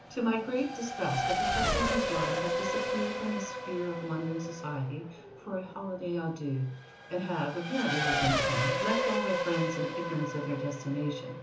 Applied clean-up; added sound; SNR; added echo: none; Race car, auto racing / Accelerating, revving, vroom; 0 dB; reverberation time 0.7 s.